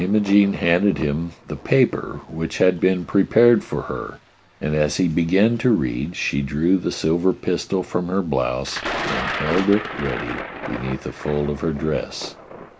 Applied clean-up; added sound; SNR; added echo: none; Thunder; 13 dB; none.